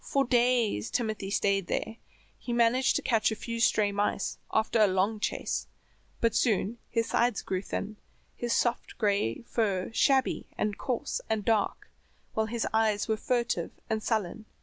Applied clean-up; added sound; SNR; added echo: none; none; none; none.